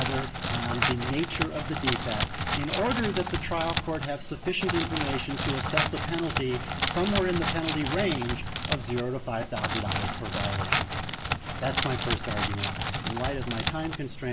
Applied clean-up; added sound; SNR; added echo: none; Crackle; -1 dB; none.